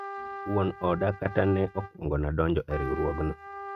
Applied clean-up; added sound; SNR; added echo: neural mask model RNNoise.